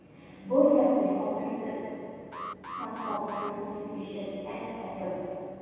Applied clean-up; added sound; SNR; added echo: none; Alarm; 10 dB; reverberation time 2.2 s.